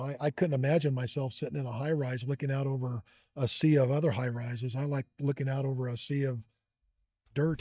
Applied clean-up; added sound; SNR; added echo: neural mask model DeepFilterNet 3.